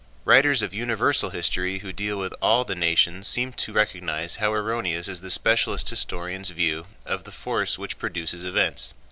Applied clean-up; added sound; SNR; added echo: none; none; none; none.